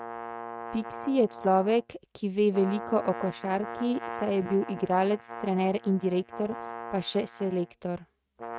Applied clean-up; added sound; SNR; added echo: neural mask model RNNoise.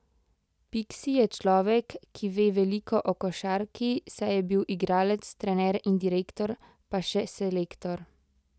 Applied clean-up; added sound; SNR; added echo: none; none; none; none.